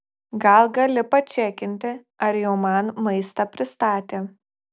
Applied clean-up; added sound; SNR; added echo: none; none; none; none.